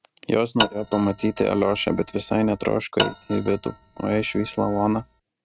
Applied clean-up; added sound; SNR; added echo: neural mask model RNNoise.